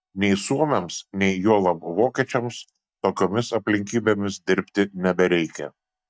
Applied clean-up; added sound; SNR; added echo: neural mask model DeepFilterNet 3.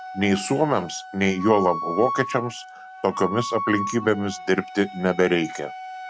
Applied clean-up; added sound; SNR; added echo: none; Wind instrument, woodwind instrument; 9 dB; none.